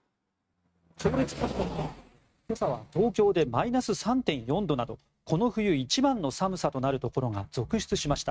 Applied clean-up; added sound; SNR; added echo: neural mask model RNNoise.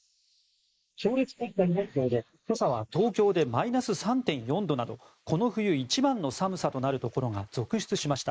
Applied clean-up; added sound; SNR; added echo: neural mask model Resemble Enhance denoiser.